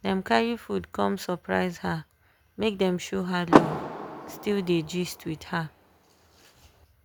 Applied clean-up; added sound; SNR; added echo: none; Car; 0 dB; none.